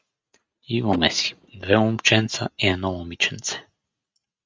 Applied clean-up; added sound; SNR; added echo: neural mask model RNNoise.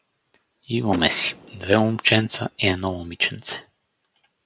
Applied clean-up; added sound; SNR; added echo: none; Door / Car; 19 dB; none.